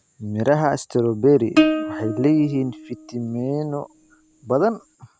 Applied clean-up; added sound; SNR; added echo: none; Plucked string instrument; 4 dB; none.